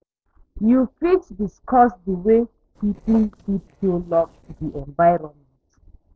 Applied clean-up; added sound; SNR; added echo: neural separator model SepFormer DNS4.